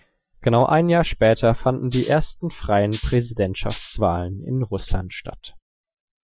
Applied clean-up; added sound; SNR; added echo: classical method Wiener filter.